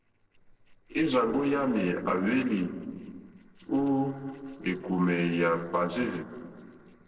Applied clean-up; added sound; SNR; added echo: neural separator model SepFormer DNS4.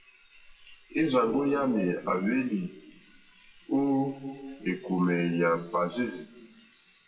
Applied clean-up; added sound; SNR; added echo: classical method WPE with log-MMSE.